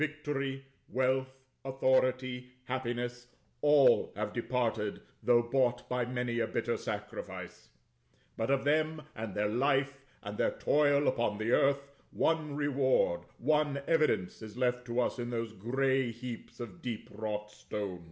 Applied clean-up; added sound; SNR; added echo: none; none; none; none.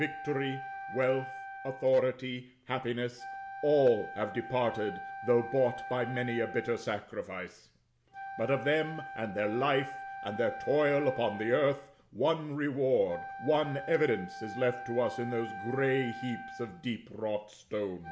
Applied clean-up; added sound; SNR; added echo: none; Wind instrument, woodwind instrument; 12 dB; none.